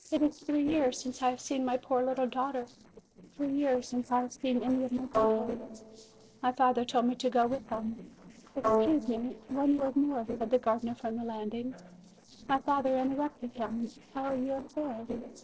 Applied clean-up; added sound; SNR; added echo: neural separator model SepFormer DNS4.